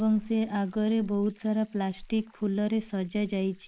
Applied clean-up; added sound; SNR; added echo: neural mask model Resemble Enhance denoiser.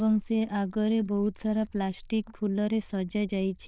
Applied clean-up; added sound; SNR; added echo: neural diffusion model UNIVERSE++.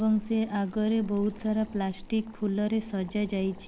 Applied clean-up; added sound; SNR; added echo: none; Boiling; 18 dB; none.